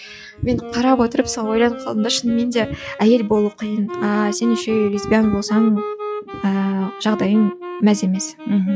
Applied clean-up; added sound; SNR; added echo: classical method log-MMSE.